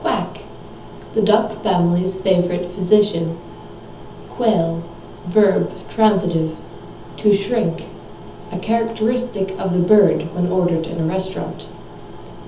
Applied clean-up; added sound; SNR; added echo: none; none; none; reverberation time 0.7 s.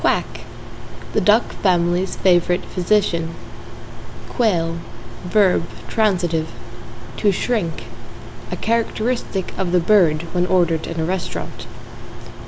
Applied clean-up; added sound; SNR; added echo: none; none; none; none.